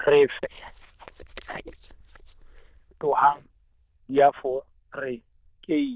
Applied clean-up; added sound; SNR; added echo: neural diffusion model UNIVERSE++.